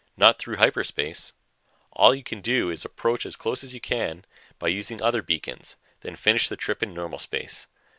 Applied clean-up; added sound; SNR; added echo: none; none; none; none.